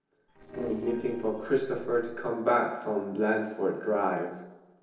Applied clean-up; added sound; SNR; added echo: neural separator model SepFormer DNS4.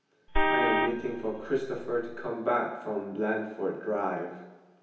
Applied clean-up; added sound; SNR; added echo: none; Vehicle horn, car horn, honking; -3 dB; reverberation time 0.9 s.